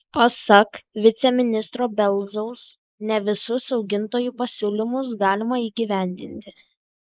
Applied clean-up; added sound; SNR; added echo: neural mask model Resemble Enhance denoiser.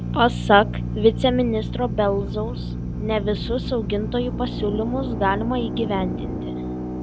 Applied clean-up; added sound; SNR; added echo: none; Drill; 4 dB; none.